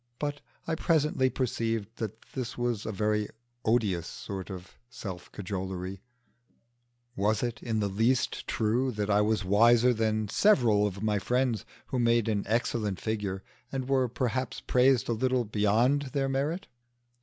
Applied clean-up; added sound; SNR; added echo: none; none; none; none.